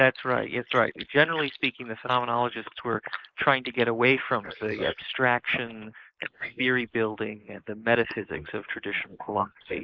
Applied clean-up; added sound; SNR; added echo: neural mask model Resemble Enhance denoiser.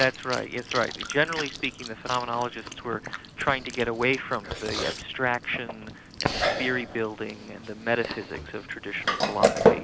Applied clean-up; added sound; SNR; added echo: none; Chewing, mastication; 1 dB; none.